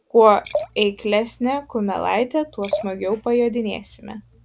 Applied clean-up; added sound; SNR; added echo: none; Liquid; 12 dB; none.